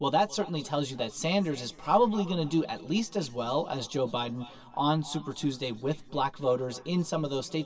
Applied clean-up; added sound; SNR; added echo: none; none; none; reverberation time 2.4 s.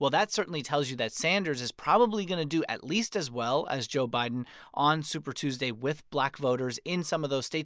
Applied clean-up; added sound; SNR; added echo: none; none; none; none.